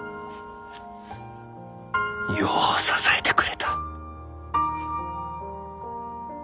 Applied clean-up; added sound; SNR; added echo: none; none; none; none.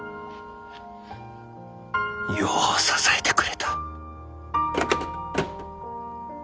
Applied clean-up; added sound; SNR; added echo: none; Car; 2 dB; none.